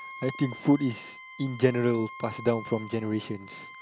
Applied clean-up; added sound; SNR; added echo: none; Wind instrument, woodwind instrument; 15 dB; none.